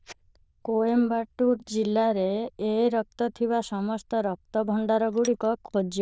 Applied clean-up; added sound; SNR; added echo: neural diffusion model UNIVERSE++.